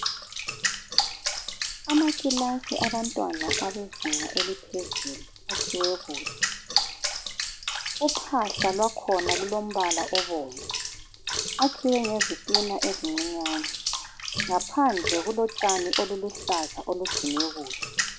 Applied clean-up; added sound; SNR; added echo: none; Bathtub (filling or washing) / Water; 1 dB; none.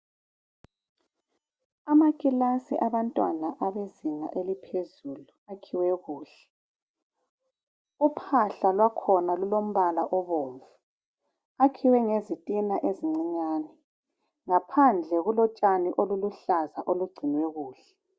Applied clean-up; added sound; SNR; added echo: none; none; none; none.